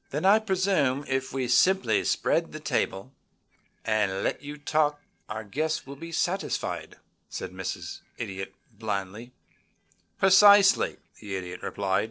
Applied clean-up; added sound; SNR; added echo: neural separator model SepFormer DNS4.